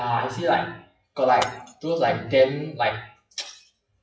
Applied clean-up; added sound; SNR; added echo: classical method WPE with log-MMSE.